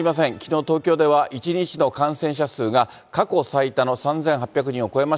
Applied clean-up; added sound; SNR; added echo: none; none; none; none.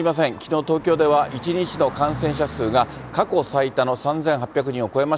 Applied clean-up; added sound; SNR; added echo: none; Car passing by; 15 dB; none.